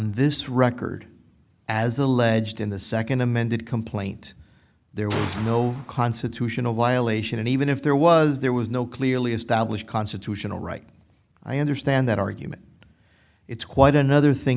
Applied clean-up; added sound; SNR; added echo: none; Gunshot, gunfire; 14 dB; none.